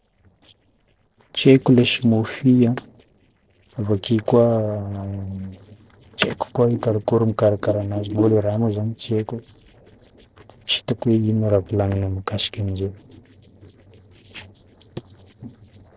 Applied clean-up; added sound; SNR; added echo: neural separator model SepFormer DNS4.